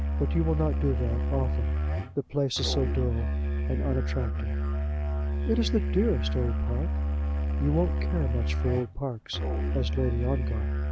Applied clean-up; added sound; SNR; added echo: none; Musical instrument; -3 dB; none.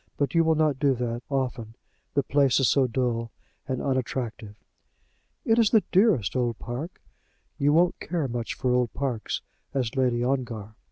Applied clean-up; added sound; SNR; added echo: none; none; none; none.